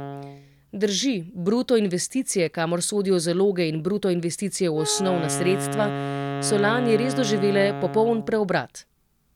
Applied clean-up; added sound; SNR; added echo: none; Wind instrument, woodwind instrument; 9 dB; none.